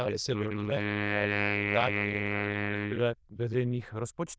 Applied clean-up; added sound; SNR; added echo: neural diffusion model UNIVERSE++.